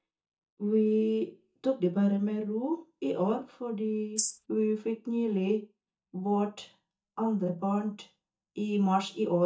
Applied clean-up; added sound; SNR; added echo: neural mask model DeepFilterNet 3.